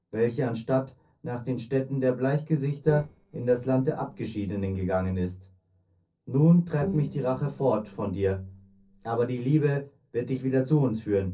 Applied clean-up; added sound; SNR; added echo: neural separator model SepFormer DNS4.